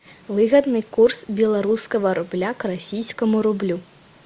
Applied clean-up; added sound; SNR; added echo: none; none; none; none.